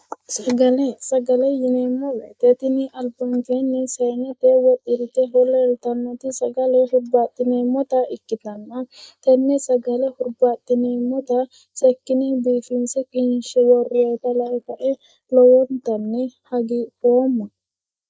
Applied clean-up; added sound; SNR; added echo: neural mask model Resemble Enhance denoiser.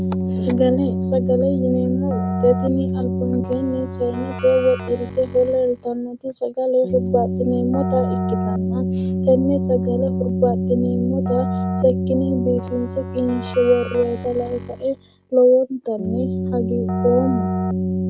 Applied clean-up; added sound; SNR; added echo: none; Keyboard (musical); 2 dB; none.